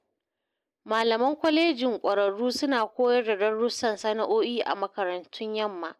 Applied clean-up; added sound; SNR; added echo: neural mask model Resemble Enhance denoiser.